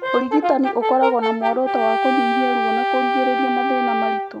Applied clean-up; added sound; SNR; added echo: none; Brass instrument; -1 dB; none.